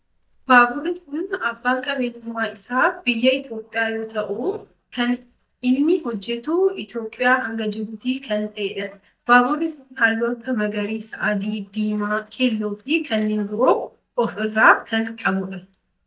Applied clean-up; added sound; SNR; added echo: neural mask model DeepFilterNet 3.